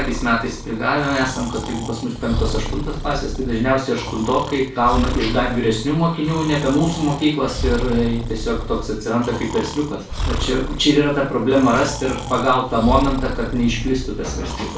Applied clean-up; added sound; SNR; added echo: none; Breathing; 7 dB; reverberation time 0.3 s.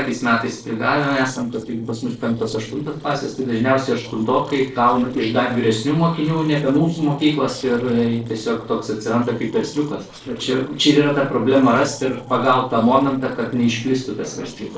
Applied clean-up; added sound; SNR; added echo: neural separator model SepFormer DNS4.